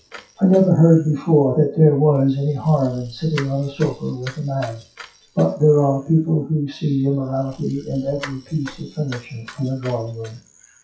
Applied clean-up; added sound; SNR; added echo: classical method WPE with log-MMSE.